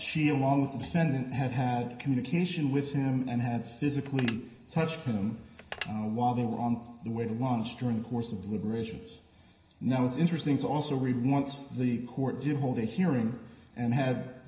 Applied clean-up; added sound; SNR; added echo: none; Telephone; 16 dB; reverberation time 0.9 s.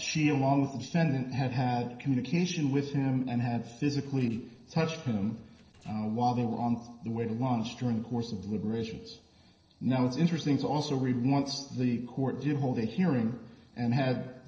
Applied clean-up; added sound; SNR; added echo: neural separator model SepFormer DNS4.